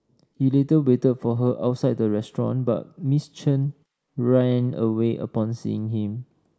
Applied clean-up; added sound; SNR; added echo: neural mask model Resemble Enhance denoiser.